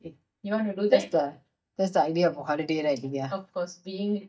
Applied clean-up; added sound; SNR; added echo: neural mask model DeepFilterNet 3.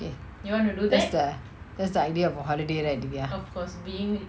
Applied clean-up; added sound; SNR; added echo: none; none; none; none.